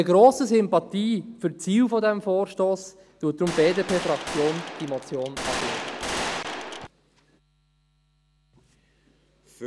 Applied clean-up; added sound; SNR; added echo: none; Gunshot, gunfire; 7 dB; none.